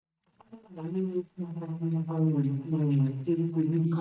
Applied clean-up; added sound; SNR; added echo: neural mask model DeepFilterNet 3.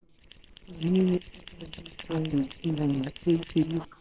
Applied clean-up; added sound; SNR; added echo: neural separator model SepFormer WHAMR!.